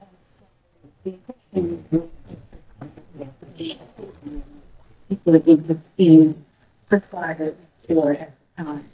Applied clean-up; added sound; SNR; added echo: neural mask model DeepFilterNet 3.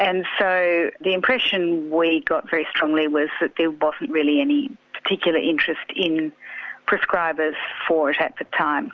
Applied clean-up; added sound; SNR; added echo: none; none; none; none.